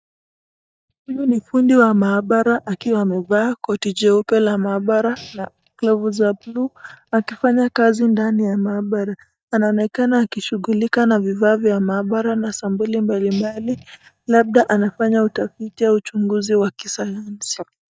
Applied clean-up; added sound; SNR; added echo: neural mask model DeepFilterNet 3.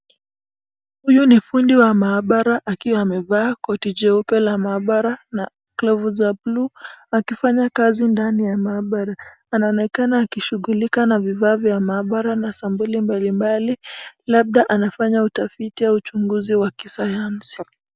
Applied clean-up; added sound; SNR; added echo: none; none; none; none.